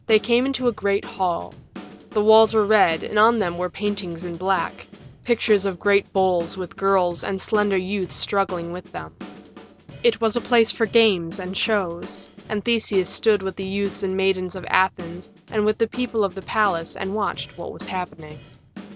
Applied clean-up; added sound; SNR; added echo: none; Drum / Drum kit; 19 dB; none.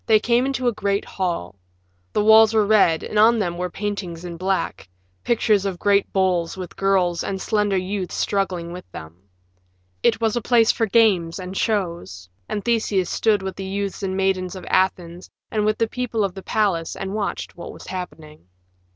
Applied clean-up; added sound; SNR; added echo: none; none; none; none.